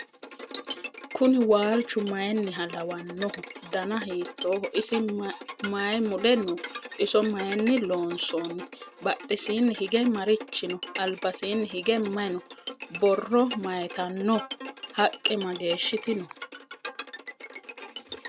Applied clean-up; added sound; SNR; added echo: none; Bowed string instrument; 12 dB; none.